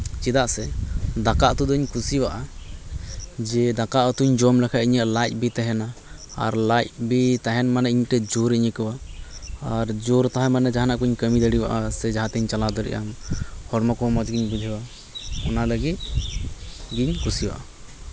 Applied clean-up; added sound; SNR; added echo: none; none; none; none.